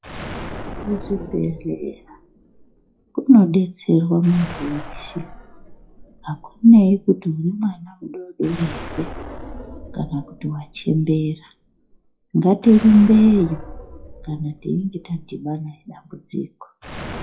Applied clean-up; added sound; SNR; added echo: classical method WPE with log-MMSE.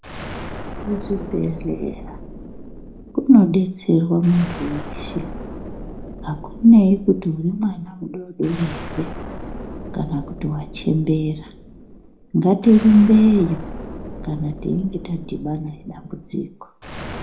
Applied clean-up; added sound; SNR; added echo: none; Explosion; 13 dB; reverberation time 0.3 s.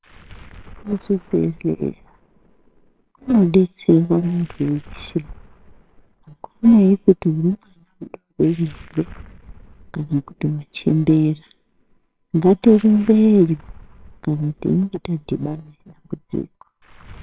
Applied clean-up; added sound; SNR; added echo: neural separator model SepFormer WHAMR!.